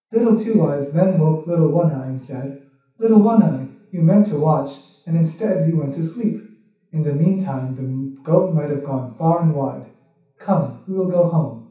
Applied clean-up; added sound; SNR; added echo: none; none; none; reverberation time 0.7 s.